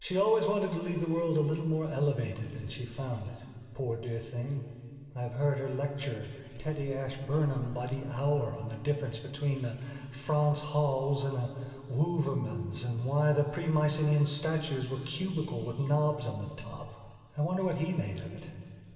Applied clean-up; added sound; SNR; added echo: none; none; none; reverberation time 2.5 s.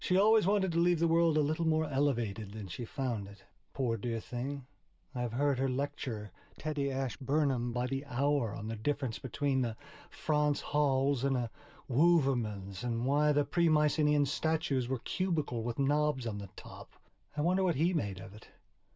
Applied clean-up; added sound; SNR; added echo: none; none; none; none.